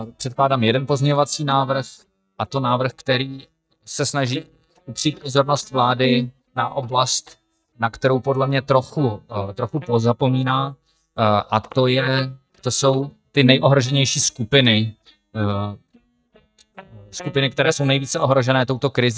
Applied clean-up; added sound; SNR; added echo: neural mask model DeepFilterNet 3.